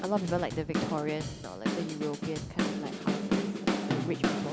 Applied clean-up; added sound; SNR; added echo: none; Drum / Drum kit; -3 dB; none.